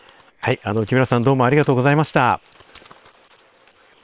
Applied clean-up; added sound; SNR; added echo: neural separator model SepFormer WHAM!.